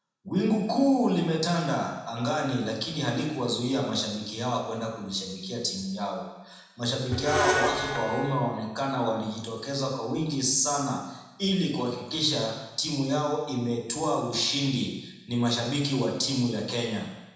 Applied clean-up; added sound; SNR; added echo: none; Screech; 4 dB; reverberation time 1.1 s.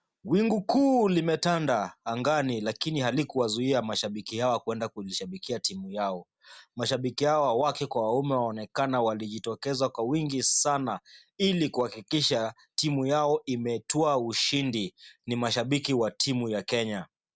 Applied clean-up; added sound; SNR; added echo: none; none; none; none.